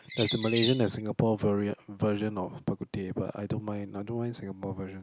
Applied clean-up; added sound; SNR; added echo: none; Bird; 1 dB; none.